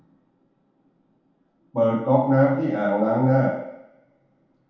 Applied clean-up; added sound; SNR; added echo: none; none; none; reverberation time 0.8 s.